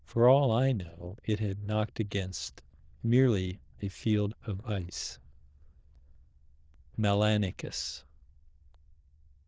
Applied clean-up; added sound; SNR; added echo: neural diffusion model UNIVERSE++.